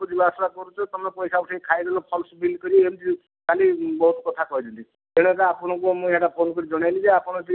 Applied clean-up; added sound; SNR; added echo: none; none; none; none.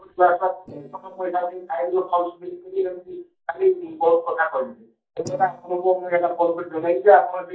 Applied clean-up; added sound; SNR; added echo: neural mask model DeepFilterNet 3.